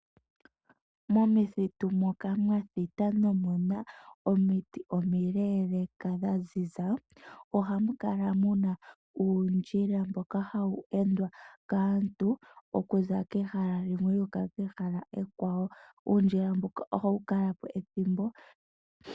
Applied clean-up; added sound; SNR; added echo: none; none; none; none.